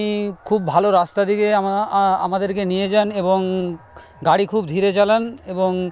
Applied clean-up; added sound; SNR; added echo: none; none; none; none.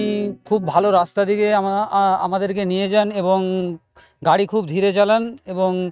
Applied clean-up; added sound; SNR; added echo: neural mask model RNNoise.